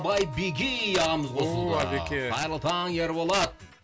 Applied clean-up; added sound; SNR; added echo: none; Wind instrument, woodwind instrument; 18 dB; none.